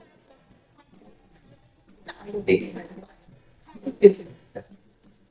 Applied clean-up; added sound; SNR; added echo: neural mask model DeepFilterNet 3.